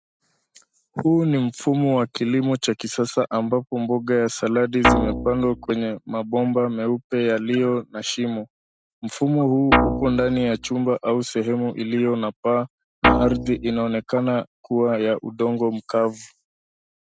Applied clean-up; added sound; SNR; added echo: neural mask model RNNoise.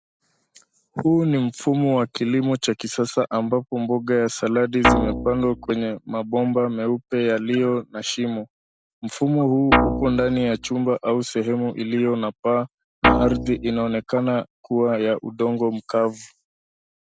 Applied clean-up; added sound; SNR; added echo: none; Guitar; -1 dB; none.